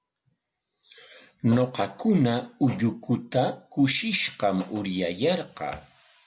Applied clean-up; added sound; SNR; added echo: none; none; none; none.